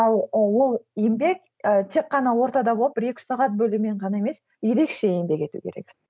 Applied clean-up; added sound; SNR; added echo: none; none; none; none.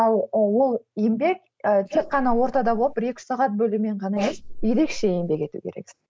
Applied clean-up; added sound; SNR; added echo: neural mask model Resemble Enhance denoiser.